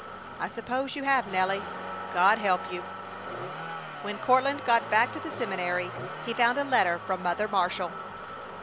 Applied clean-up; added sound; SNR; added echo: none; Motor vehicle (road); 9 dB; none.